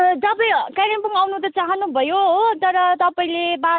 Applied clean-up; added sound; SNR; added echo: none; none; none; none.